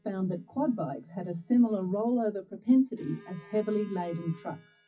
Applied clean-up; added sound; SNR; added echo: classical method WPE with log-MMSE.